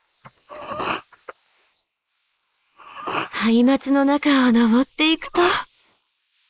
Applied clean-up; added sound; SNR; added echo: neural mask model Resemble Enhance denoiser.